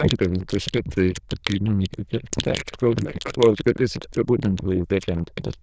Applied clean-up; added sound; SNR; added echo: neural diffusion model UNIVERSE++.